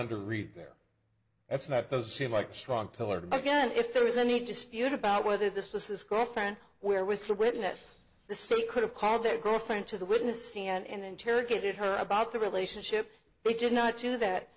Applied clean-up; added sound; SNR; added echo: neural separator model SepFormer DNS4.